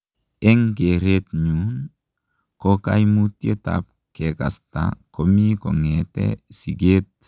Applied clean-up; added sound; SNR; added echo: none; none; none; none.